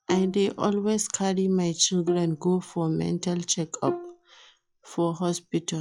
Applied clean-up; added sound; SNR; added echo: classical method log-MMSE.